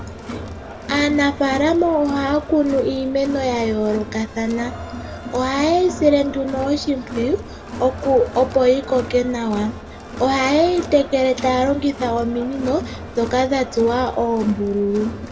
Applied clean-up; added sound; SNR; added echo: none; Crowd; 11 dB; reverberation time 0.7 s.